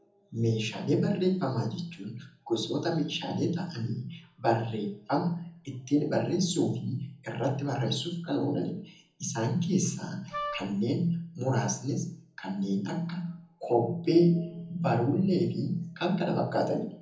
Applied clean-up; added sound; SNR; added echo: none; Wind instrument, woodwind instrument; 8 dB; reverberation time 0.6 s.